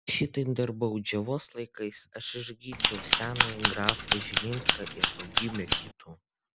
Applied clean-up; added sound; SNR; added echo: none; Scissors; -5 dB; none.